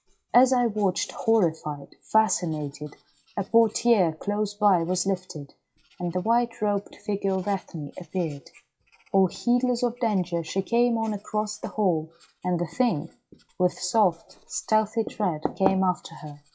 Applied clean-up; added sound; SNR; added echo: classical method WPE with log-MMSE.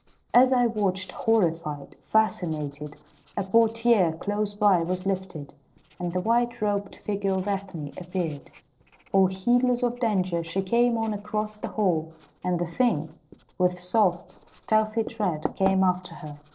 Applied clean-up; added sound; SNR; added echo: neural separator model SepFormer DNS4.